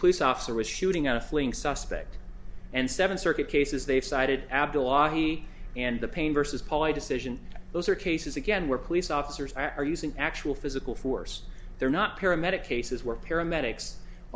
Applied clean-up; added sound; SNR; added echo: none; none; none; none.